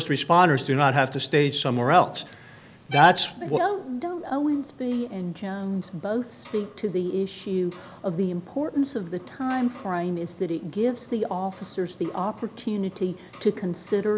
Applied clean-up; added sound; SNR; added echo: none; Bowed string instrument; 16 dB; none.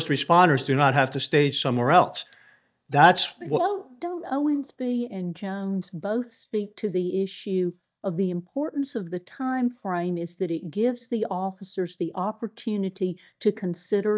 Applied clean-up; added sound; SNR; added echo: neural mask model DeepFilterNet 3.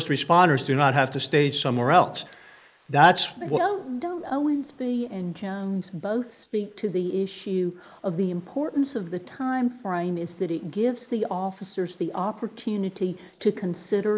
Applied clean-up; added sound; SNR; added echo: neural mask model Resemble Enhance denoiser.